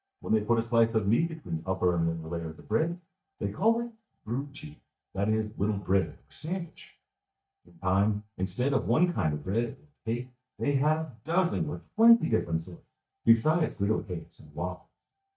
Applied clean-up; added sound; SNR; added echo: neural mask model DeepFilterNet 3.